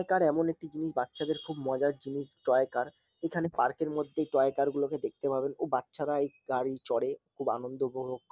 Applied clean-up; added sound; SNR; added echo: none; none; none; none.